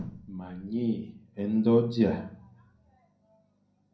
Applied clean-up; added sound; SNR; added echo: none; none; none; reverberation time 0.6 s.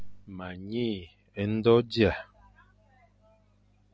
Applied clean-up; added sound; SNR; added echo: none; none; none; none.